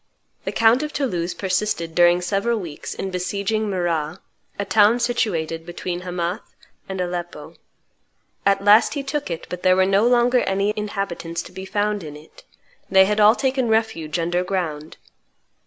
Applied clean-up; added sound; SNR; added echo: none; none; none; none.